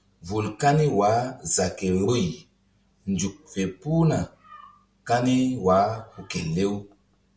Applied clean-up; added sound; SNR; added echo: none; none; none; none.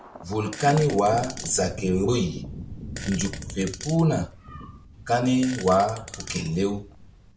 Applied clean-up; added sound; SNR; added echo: none; Thunder + Fart; 12 dB; none.